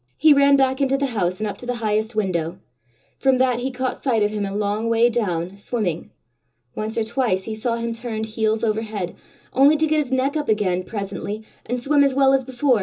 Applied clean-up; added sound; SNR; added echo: none; none; none; reverberation time 0.2 s.